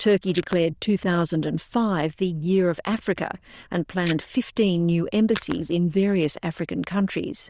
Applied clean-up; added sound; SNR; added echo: neural diffusion model UNIVERSE++.